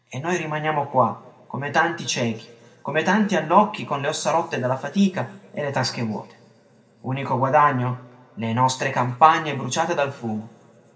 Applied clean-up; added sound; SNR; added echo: none; none; none; reverberation time 2.4 s.